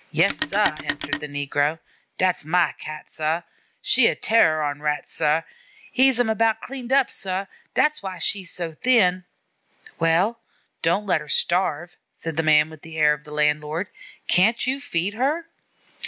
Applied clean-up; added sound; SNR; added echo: none; Telephone; 7 dB; none.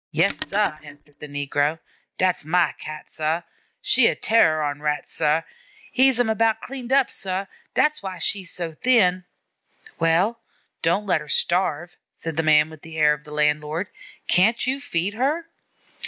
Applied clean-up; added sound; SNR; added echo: neural mask model DeepFilterNet 3.